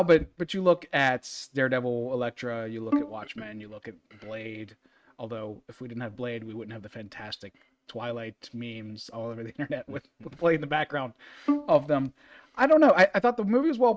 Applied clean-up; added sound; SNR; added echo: neural mask model RNNoise.